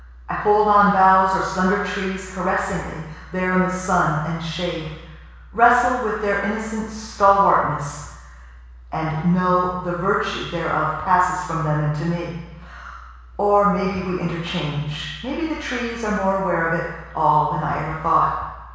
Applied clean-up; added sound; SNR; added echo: none; none; none; reverberation time 1.1 s.